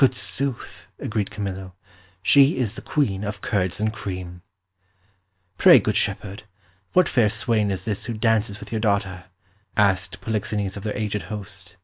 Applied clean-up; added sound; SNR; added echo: none; none; none; none.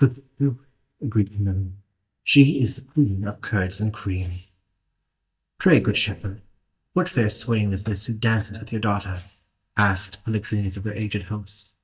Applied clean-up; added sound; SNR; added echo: neural mask model DeepFilterNet 3.